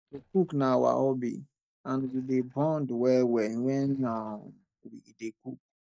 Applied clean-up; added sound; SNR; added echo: neural mask model DeepFilterNet 3.